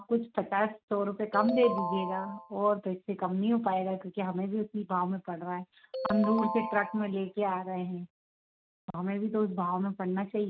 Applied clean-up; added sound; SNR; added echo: neural mask model RNNoise.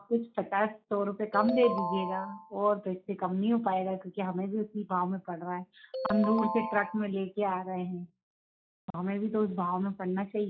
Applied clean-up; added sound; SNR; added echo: classical method log-MMSE.